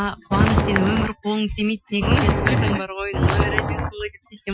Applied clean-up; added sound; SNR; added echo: classical method Wiener filter.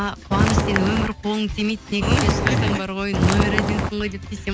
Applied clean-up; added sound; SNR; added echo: none; Walk, footsteps; -4 dB; none.